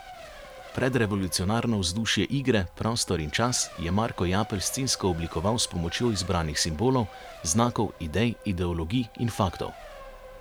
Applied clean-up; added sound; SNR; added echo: none; Race car, auto racing; 18 dB; none.